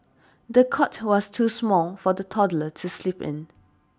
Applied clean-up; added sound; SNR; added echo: none; none; none; none.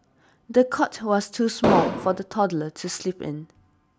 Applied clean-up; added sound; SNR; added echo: none; Explosion; -2 dB; none.